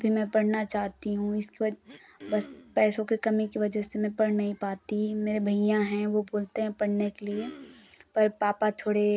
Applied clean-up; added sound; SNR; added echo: none; Cough; 18 dB; none.